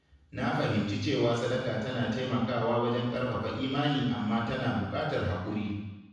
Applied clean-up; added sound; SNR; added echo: none; none; none; reverberation time 1.1 s.